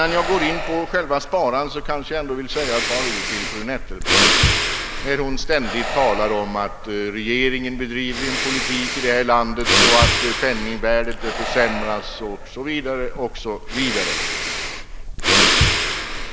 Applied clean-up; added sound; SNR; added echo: none; Breathing; -1 dB; none.